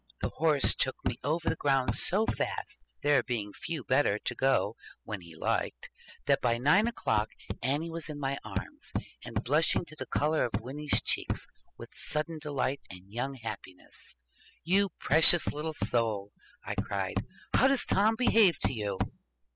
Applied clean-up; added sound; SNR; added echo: classical method spectral subtraction.